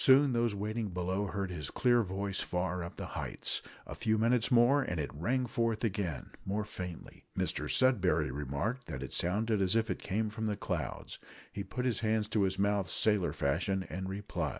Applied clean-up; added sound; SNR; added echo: none; none; none; none.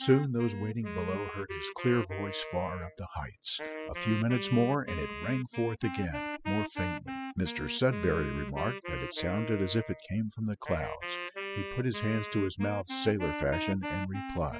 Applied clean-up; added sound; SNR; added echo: classical method spectral subtraction.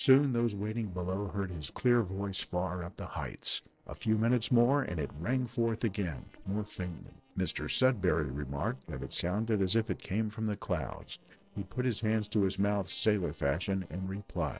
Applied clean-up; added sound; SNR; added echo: neural separator model SepFormer DNS4.